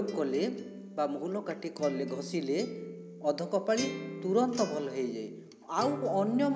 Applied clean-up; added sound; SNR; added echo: none; Acoustic guitar; 11 dB; none.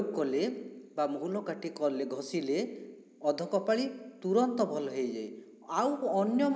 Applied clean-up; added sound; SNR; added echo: none; none; none; none.